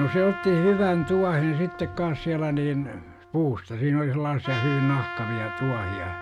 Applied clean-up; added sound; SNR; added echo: none; Trumpet; 12 dB; none.